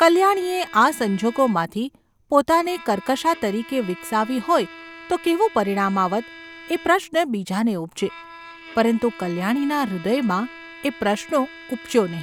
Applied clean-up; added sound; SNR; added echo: none; Bowed string instrument; 19 dB; none.